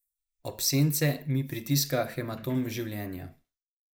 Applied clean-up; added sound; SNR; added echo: neural mask model Resemble Enhance denoiser.